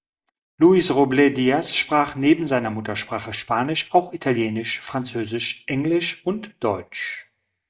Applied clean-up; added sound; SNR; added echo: neural mask model DeepFilterNet 3.